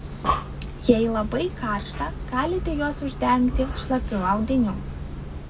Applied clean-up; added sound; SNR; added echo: none; Breathing; 5 dB; reverberation time 0.4 s.